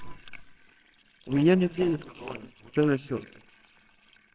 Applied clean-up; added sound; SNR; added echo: neural separator model SepFormer WHAMR!.